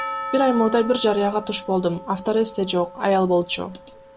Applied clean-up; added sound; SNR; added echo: none; Percussion; 13 dB; none.